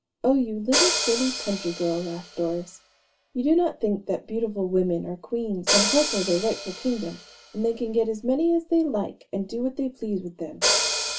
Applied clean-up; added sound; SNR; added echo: none; Hi-hat; 5 dB; reverberation time 0.2 s.